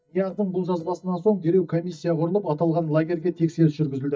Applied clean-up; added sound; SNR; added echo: neural mask model DeepFilterNet 3.